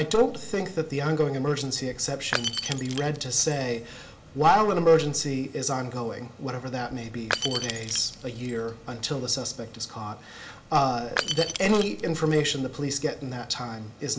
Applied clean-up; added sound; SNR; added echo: none; Shatter / Crushing; 10 dB; reverberation time 0.4 s.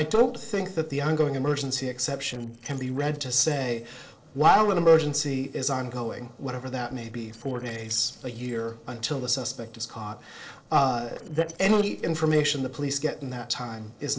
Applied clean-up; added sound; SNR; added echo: neural separator model SepFormer DNS4.